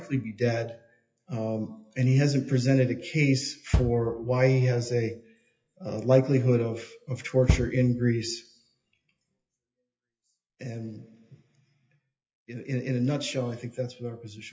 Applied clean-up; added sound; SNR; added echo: classical method WPE with log-MMSE.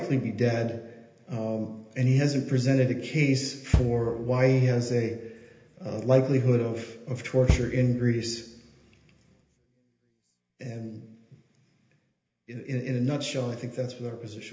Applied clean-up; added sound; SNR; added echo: none; Bass drum; 5 dB; reverberation time 1.4 s.